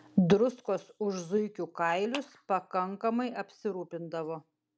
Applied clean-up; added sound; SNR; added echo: none; Clapping; 17 dB; none.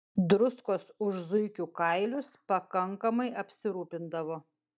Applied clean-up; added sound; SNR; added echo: neural mask model DeepFilterNet 3.